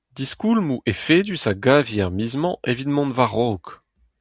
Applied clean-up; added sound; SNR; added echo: none; none; none; none.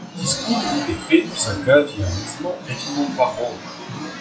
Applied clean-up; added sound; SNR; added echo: classical method WPE with log-MMSE.